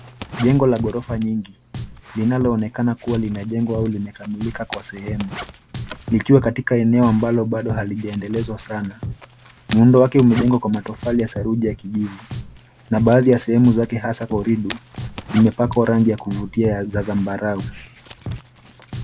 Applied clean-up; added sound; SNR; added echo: none; Drum + Zipper (clothing); 13 dB; none.